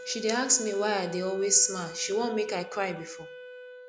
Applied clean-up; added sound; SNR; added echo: none; Wind instrument, woodwind instrument; 14 dB; none.